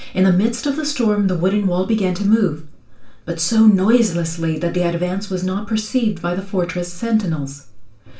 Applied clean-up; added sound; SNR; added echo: none; none; none; reverberation time 0.3 s.